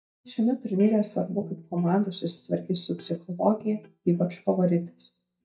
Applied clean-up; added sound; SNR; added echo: neural mask model DeepFilterNet 3.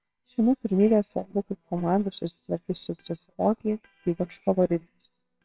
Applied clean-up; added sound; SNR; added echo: neural separator model SepFormer WHAMR!.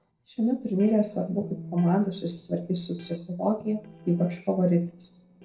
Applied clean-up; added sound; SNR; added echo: neural separator model SepFormer DNS4.